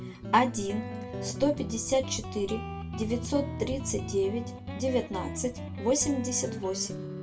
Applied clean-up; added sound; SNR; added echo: none; Guitar; 7 dB; reverberation time 0.2 s.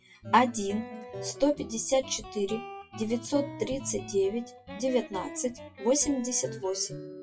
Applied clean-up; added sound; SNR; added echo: classical method WPE with log-MMSE.